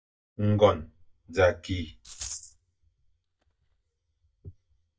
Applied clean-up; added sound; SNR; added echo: neural mask model DeepFilterNet 3.